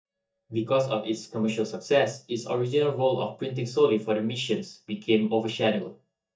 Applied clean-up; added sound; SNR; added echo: neural mask model DeepFilterNet 3.